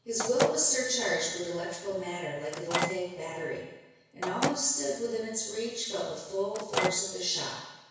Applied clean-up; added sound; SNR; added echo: none; Microwave oven; 6 dB; reverberation time 1.1 s.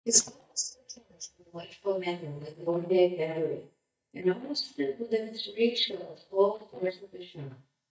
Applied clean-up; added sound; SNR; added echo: neural mask model DeepFilterNet 3.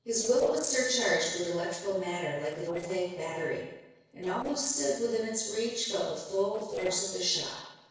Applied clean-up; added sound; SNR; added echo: neural separator model SepFormer DNS4.